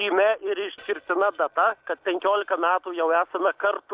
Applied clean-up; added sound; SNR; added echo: neural separator model SepFormer DNS4.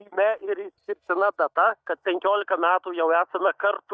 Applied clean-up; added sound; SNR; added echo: neural mask model DeepFilterNet 3.